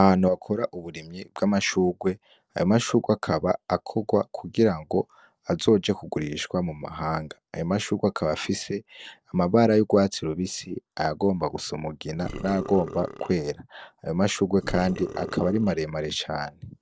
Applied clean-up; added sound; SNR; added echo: neural separator model SepFormer DNS4.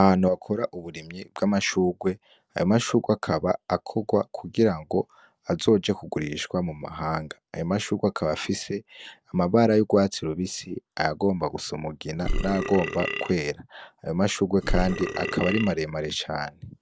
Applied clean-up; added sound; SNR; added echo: none; Burping, eructation; 3 dB; none.